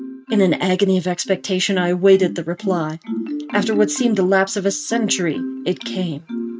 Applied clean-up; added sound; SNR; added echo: neural mask model RNNoise.